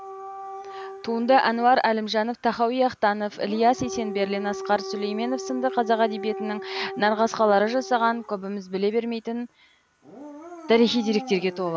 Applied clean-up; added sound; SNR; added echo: none; Siren / Dog; 13 dB; none.